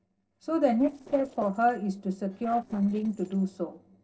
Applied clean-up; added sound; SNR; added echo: neural separator model SepFormer DNS4.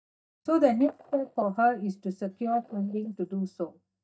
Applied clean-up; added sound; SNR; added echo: neural mask model DeepFilterNet 3.